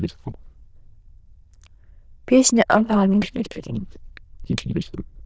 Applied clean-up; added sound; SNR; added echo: neural diffusion model UNIVERSE++.